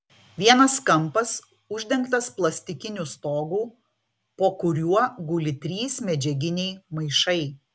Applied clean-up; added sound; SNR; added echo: none; none; none; none.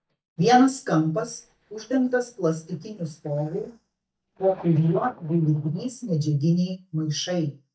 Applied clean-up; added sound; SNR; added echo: neural mask model DeepFilterNet 3.